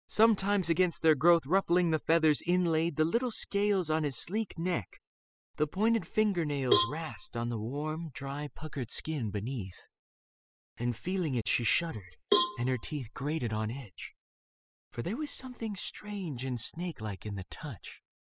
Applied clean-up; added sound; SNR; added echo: classical method spectral subtraction.